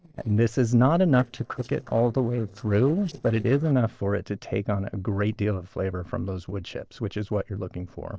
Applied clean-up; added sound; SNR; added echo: neural separator model SepFormer DNS4.